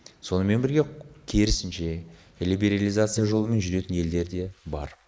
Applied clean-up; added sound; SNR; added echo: neural mask model Resemble Enhance denoiser.